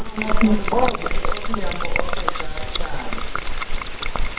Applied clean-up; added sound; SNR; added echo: neural separator model SepFormer WHAMR!.